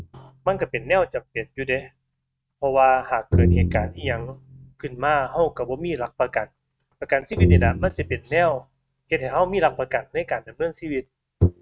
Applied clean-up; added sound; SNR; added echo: neural mask model RNNoise.